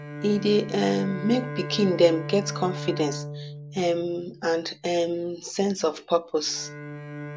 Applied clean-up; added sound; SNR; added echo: none; Bowed string instrument; 11 dB; none.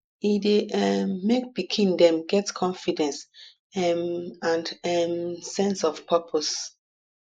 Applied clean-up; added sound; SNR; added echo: neural mask model Resemble Enhance denoiser.